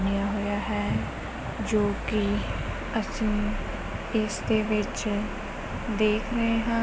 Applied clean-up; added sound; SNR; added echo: none; Car; 8 dB; none.